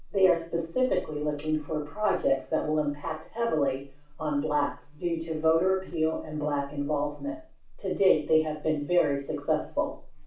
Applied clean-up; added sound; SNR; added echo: none; Buzz; 16 dB; reverberation time 0.4 s.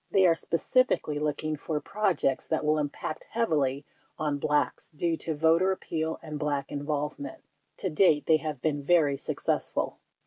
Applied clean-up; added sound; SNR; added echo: none; none; none; none.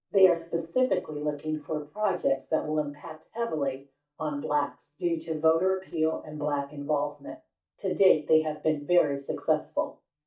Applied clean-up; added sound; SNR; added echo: neural mask model DeepFilterNet 3.